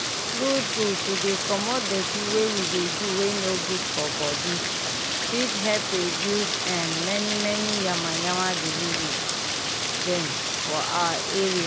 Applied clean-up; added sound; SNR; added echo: none; Rain; -2 dB; none.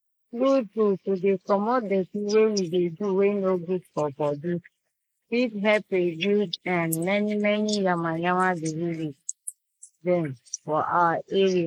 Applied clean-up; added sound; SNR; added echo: neural mask model Resemble Enhance denoiser.